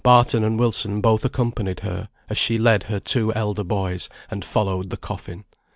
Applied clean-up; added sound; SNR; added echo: none; none; none; none.